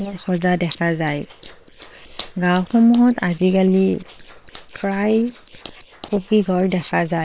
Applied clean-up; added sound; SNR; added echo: neural separator model SepFormer WHAM!.